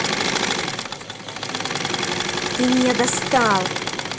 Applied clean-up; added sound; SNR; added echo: none; Engine / Mechanisms; 0 dB; none.